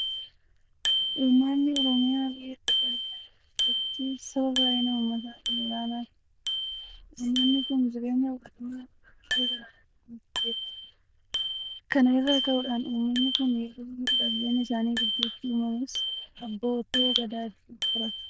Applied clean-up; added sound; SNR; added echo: neural diffusion model UNIVERSE++.